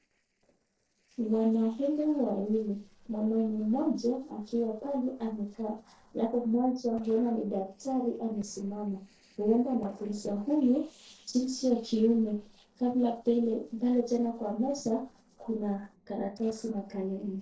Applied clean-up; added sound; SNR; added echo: neural separator model SepFormer DNS4.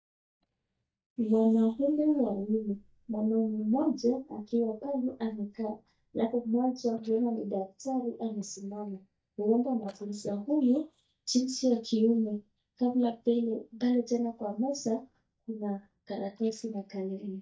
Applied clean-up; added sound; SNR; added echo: neural mask model DeepFilterNet 3.